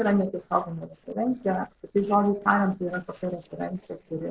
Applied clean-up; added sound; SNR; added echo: neural separator model SepFormer DNS4.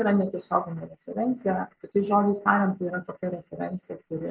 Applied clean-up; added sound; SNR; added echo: none; none; none; none.